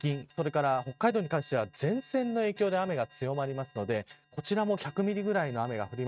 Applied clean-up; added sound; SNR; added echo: neural mask model RNNoise.